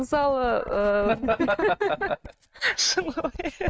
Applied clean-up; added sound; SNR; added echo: neural mask model RNNoise.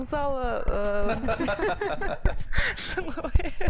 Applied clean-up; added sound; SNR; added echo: none; Writing; -3 dB; none.